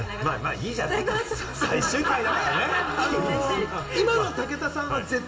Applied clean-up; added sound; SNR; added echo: none; none; none; reverberation time 1.5 s.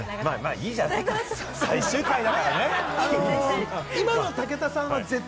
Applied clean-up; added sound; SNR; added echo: none; none; none; none.